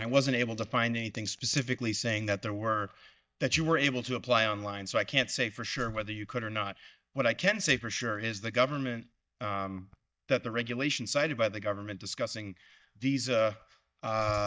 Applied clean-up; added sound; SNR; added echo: neural mask model DeepFilterNet 3.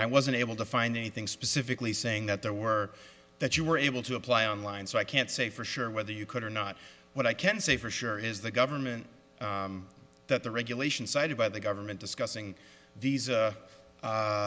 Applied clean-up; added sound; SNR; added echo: none; none; none; none.